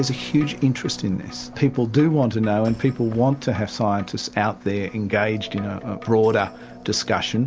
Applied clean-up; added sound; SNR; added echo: none; none; none; none.